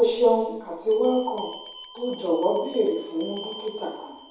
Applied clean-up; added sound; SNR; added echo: none; Bell; 19 dB; reverberation time 1.9 s.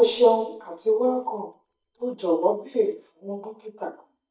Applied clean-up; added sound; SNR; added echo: neural mask model DeepFilterNet 3.